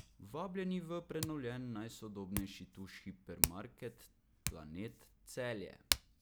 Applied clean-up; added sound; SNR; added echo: none; Hands; 0 dB; none.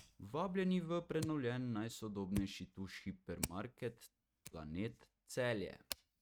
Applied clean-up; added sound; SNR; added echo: neural mask model RNNoise.